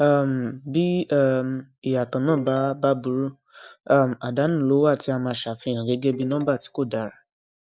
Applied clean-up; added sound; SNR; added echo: neural mask model DeepFilterNet 3.